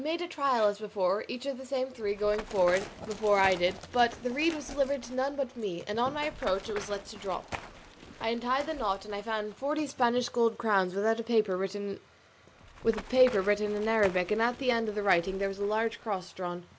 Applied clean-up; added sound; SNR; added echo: none; Run; 16 dB; none.